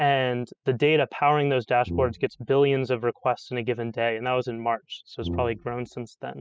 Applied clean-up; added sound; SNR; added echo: classical method spectral subtraction.